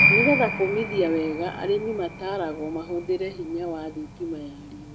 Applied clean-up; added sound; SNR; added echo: none; Piano; 1 dB; none.